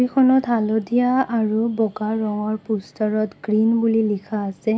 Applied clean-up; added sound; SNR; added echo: none; none; none; none.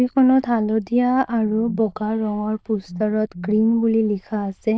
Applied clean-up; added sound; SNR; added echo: neural diffusion model UNIVERSE++.